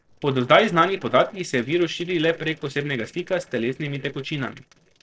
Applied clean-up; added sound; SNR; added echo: neural separator model SepFormer DNS4.